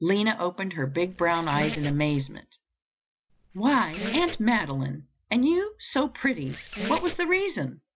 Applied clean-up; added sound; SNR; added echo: none; Squeak; 10 dB; none.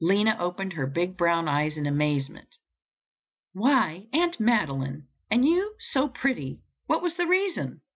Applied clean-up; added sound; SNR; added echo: none; none; none; none.